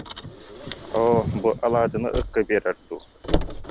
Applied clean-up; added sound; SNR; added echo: none; Car; 6 dB; none.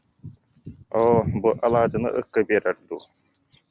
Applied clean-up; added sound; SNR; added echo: none; none; none; none.